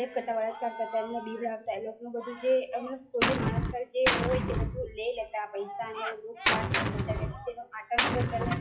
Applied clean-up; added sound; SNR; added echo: classical method WPE with log-MMSE.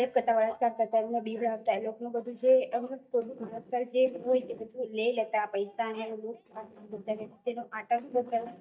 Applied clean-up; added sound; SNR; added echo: neural mask model DeepFilterNet 3.